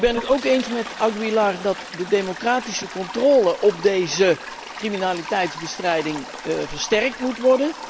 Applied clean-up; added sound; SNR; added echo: none; Toilet flush; 13 dB; none.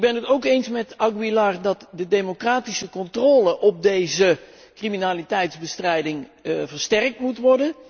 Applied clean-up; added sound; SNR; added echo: none; none; none; none.